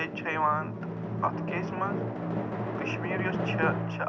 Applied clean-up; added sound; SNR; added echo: none; Drum; -1 dB; none.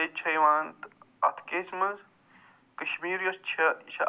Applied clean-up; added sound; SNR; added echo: none; none; none; none.